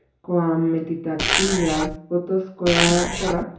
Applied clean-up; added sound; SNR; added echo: none; Zipper (clothing); 1 dB; reverberation time 0.6 s.